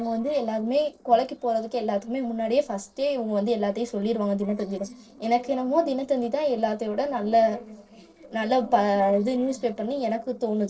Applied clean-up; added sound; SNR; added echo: neural separator model SepFormer DNS4.